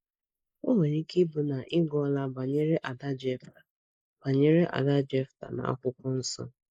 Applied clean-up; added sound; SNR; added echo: neural mask model Resemble Enhance denoiser.